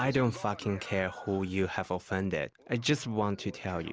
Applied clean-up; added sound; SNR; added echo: none; none; none; none.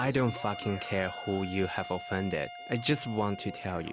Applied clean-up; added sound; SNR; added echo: none; Wind instrument, woodwind instrument; 12 dB; none.